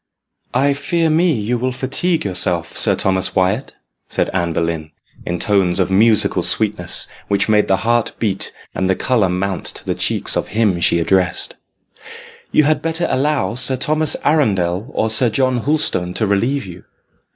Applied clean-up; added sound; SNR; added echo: neural mask model Resemble Enhance denoiser.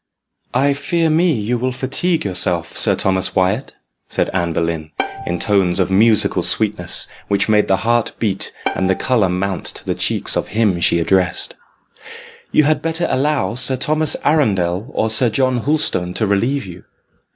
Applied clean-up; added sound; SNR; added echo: none; Bowed string instrument; 14 dB; none.